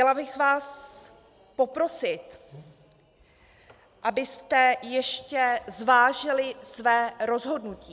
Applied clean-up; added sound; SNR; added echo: none; none; none; none.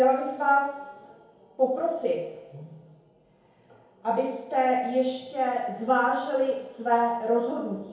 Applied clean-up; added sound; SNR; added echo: none; none; none; reverberation time 0.9 s.